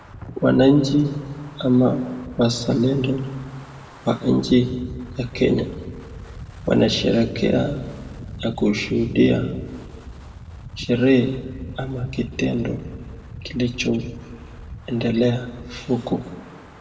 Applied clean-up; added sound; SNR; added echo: none; Wind; 16 dB; reverberation time 1.3 s.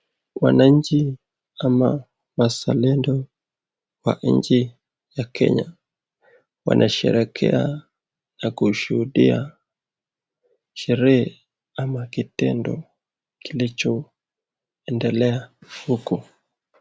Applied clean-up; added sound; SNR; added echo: none; none; none; none.